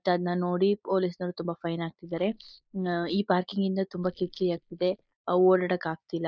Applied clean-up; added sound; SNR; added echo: neural mask model Resemble Enhance denoiser.